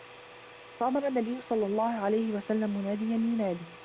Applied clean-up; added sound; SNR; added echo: none; Domestic sounds, home sounds; 16 dB; none.